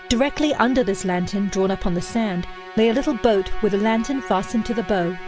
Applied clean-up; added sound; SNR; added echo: none; Musical instrument; 15 dB; none.